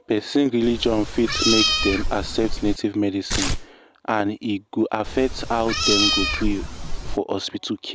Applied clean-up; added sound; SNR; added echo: none; Tearing + Meow; 0 dB; none.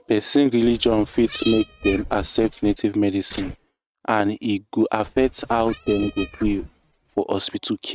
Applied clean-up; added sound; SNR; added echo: neural mask model RNNoise.